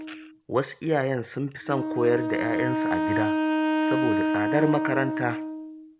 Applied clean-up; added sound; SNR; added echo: none; Wind instrument, woodwind instrument; -1 dB; none.